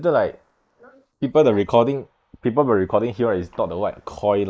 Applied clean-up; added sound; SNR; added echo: neural mask model Resemble Enhance denoiser.